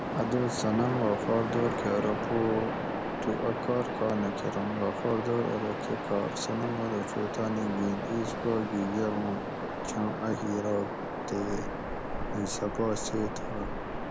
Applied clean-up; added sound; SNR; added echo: none; Waves, surf; 2 dB; none.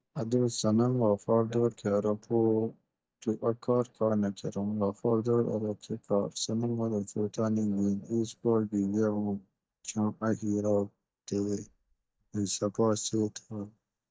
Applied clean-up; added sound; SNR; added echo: neural mask model DeepFilterNet 3.